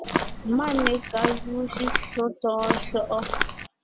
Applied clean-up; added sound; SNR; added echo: none; Walk, footsteps; 1 dB; none.